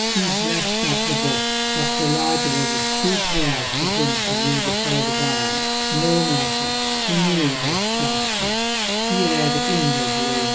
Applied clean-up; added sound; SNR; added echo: none; Engine starting / Sawing; -4 dB; reverberation time 0.2 s.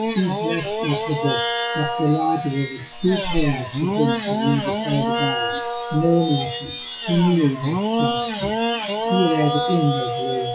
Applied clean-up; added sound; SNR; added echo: classical method WPE with log-MMSE.